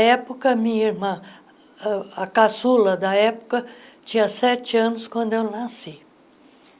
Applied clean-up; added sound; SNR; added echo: none; none; none; none.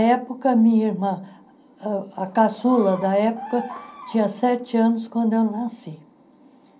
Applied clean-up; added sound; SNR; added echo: none; Bird vocalization, bird call, bird song; 17 dB; reverberation time 0.3 s.